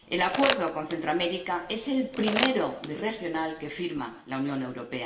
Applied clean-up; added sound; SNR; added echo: none; Crumpling, crinkling; 4 dB; reverberation time 0.8 s.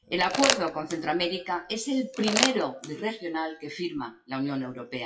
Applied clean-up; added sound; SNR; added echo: classical method WPE with log-MMSE.